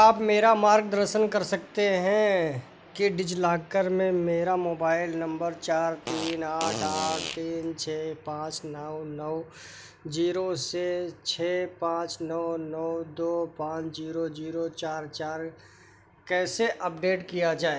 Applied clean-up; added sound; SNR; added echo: none; Fart; 7 dB; none.